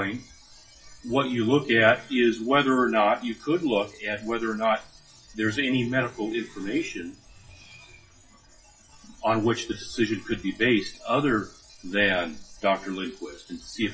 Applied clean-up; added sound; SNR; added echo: classical method WPE with log-MMSE.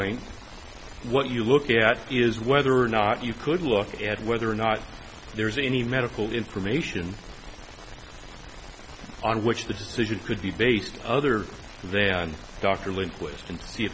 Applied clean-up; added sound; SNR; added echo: none; none; none; none.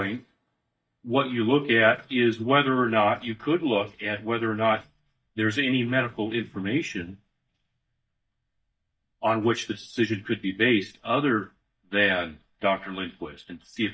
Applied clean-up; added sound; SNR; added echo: neural mask model DeepFilterNet 3.